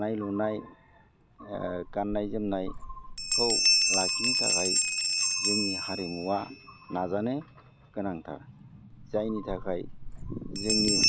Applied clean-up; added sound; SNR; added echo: none; Bell; -3 dB; none.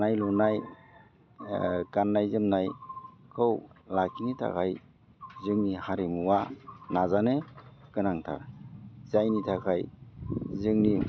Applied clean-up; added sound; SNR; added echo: none; none; none; none.